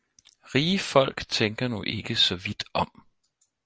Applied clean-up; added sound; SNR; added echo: none; none; none; none.